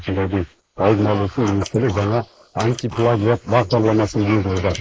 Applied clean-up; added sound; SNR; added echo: neural mask model Resemble Enhance denoiser.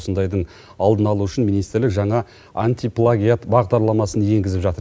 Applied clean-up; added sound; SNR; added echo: none; none; none; none.